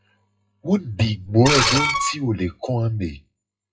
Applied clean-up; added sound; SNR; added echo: classical method WPE with log-MMSE.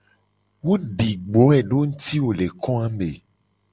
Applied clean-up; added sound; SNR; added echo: none; none; none; none.